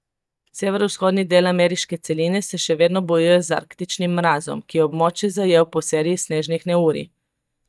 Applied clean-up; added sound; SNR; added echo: neural mask model DeepFilterNet 3.